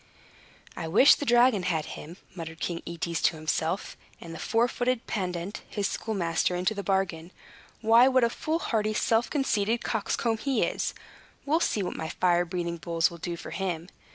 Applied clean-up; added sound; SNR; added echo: none; none; none; none.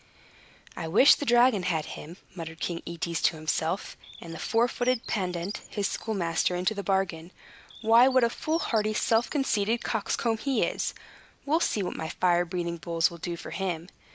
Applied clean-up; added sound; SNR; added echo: none; Bird; 17 dB; none.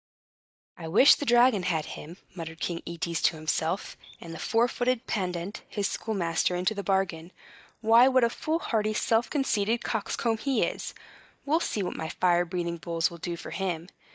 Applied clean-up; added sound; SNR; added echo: neural mask model DeepFilterNet 3.